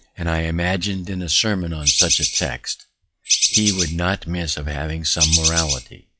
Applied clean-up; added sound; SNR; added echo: classical method log-MMSE.